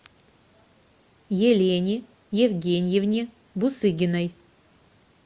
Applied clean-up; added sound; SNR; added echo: none; none; none; none.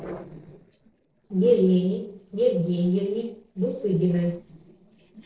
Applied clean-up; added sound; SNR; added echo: neural separator model SepFormer DNS4.